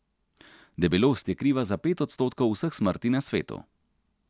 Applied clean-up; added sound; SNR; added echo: none; none; none; none.